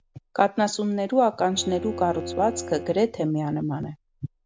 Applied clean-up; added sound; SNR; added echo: none; Bowed string instrument; 14 dB; none.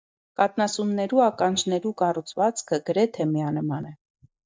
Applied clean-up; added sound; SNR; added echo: neural mask model DeepFilterNet 3.